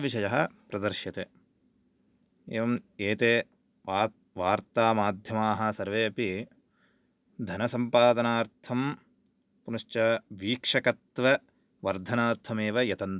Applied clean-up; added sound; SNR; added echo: none; none; none; none.